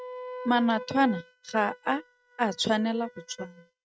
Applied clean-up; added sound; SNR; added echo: neural mask model RNNoise.